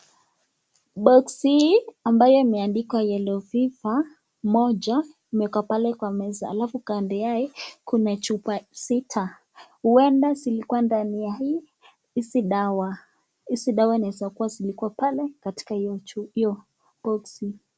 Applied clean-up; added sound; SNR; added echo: none; none; none; none.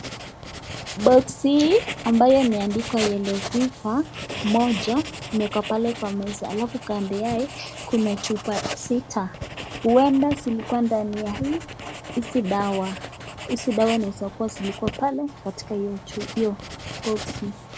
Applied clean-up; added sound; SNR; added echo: none; Writing; 11 dB; none.